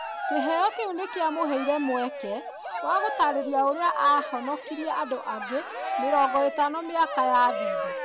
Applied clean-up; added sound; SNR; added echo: none; Cheering; 6 dB; none.